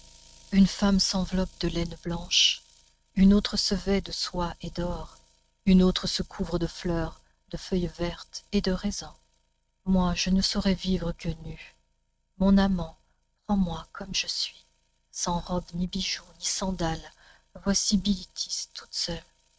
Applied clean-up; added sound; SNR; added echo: neural mask model RNNoise.